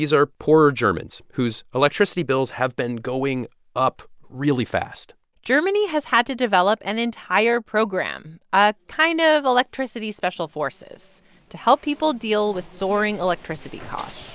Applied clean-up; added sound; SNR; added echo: none; none; none; none.